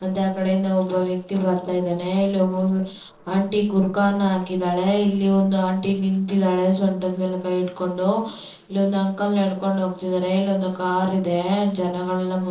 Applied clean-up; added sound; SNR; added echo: neural separator model SepFormer DNS4.